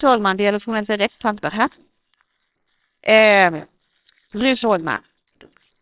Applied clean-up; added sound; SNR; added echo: neural separator model SepFormer WHAMR!.